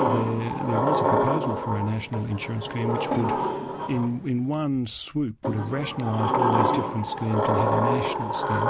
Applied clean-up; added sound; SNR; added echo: none; Sliding door; -2 dB; none.